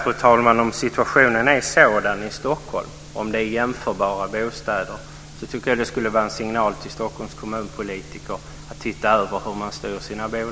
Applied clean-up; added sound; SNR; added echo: none; none; none; none.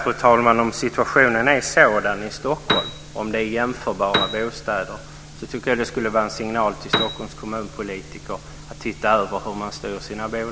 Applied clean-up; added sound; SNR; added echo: none; Piano; 5 dB; none.